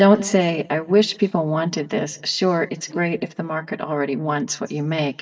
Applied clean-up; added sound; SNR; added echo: neural mask model DeepFilterNet 3.